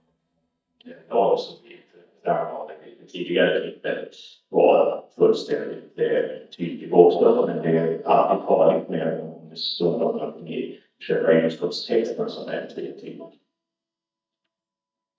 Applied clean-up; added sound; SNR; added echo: neural mask model DeepFilterNet 3.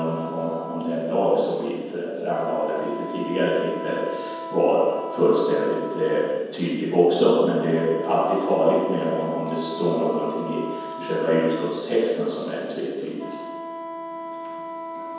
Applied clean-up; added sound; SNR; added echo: none; Wind instrument, woodwind instrument; 12 dB; reverberation time 1.2 s.